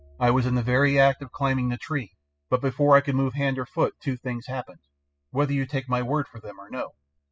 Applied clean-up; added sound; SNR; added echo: classical method spectral subtraction.